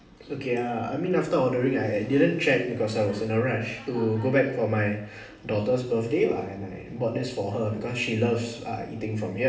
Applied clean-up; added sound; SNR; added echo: none; none; none; reverberation time 0.6 s.